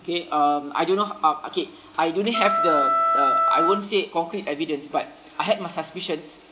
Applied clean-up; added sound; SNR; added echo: none; Wind instrument, woodwind instrument; -3 dB; none.